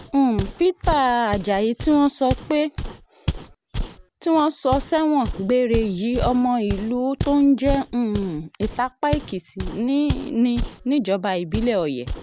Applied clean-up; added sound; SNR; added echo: none; Walk, footsteps; 9 dB; none.